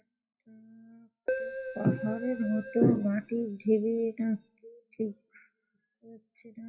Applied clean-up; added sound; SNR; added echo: classical method WPE with log-MMSE.